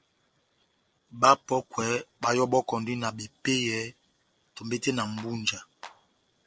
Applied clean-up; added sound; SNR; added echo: neural separator model SepFormer DNS4.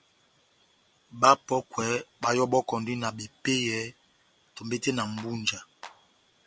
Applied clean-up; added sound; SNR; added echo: none; Clapping; 20 dB; none.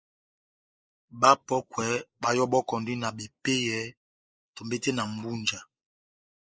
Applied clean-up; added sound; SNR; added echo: neural mask model Resemble Enhance denoiser.